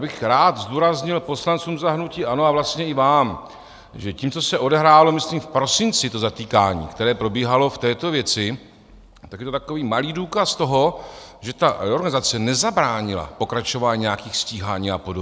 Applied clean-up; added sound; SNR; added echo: none; none; none; none.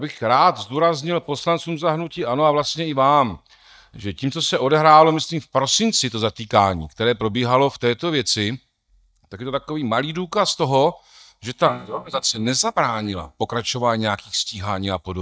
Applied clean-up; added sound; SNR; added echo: neural mask model DeepFilterNet 3.